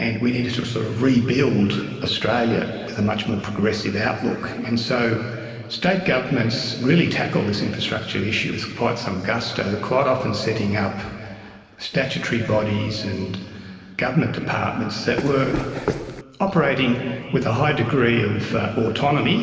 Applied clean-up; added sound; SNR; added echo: none; Run; 5 dB; reverberation time 2.5 s.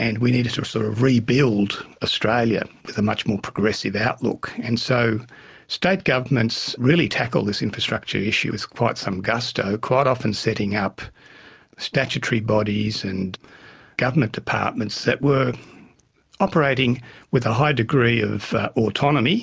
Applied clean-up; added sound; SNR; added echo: none; none; none; none.